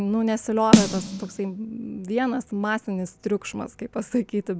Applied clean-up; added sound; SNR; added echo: none; Snare drum; -2 dB; none.